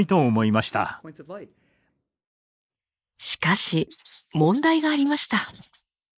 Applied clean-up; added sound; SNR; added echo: neural mask model Resemble Enhance denoiser.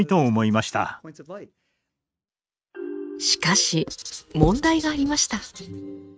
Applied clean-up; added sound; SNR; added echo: neural mask model RNNoise.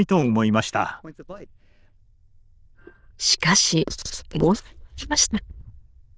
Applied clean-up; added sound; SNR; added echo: neural diffusion model UNIVERSE++.